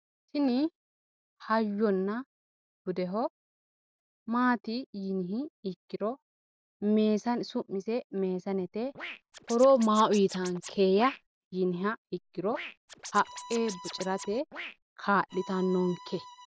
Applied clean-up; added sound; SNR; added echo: none; Scratching (performance technique) + Bowed string instrument; 15 dB; none.